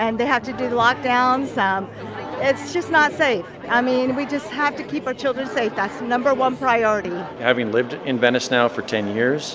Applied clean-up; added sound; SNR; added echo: none; none; none; none.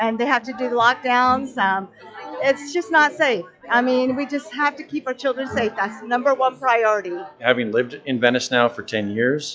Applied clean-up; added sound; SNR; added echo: classical method log-MMSE.